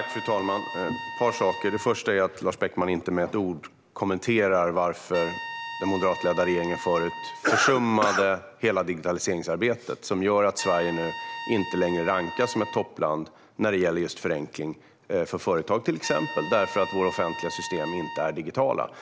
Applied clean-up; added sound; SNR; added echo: none; Trumpet; 13 dB; none.